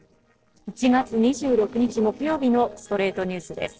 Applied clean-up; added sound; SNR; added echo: neural separator model SepFormer DNS4.